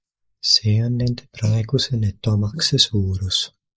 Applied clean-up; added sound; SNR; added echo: neural mask model Resemble Enhance denoiser.